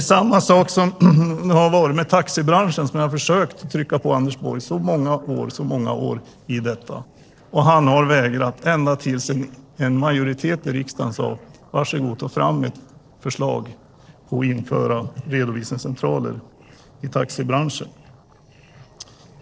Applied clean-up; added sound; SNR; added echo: neural separator model SepFormer DNS4.